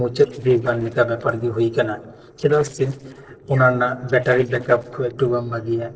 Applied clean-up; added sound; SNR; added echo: neural separator model SepFormer DNS4.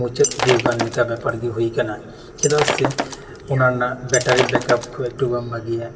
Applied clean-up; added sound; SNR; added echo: none; Shatter; 4 dB; reverberation time 1.8 s.